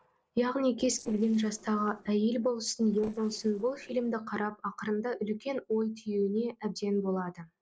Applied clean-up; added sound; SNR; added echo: neural separator model SepFormer DNS4.